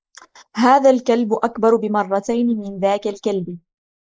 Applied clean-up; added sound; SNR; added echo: neural mask model Resemble Enhance denoiser.